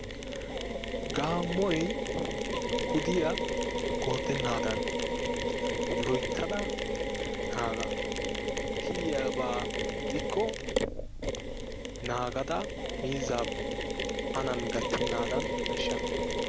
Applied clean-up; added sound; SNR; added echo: none; Mechanisms; -3 dB; none.